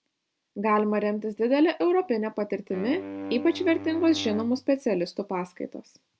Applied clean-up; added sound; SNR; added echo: none; Wind instrument, woodwind instrument; 12 dB; none.